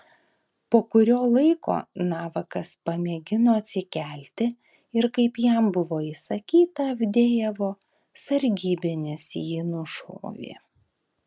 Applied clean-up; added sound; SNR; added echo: none; none; none; none.